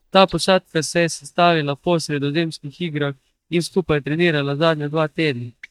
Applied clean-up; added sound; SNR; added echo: neural mask model DeepFilterNet 3.